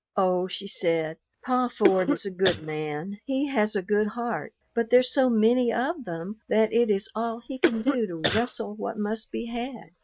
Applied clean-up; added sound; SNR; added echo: neural mask model RNNoise.